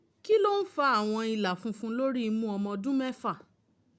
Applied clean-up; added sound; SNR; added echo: none; none; none; none.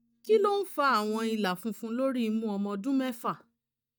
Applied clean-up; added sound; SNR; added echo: neural mask model DeepFilterNet 3.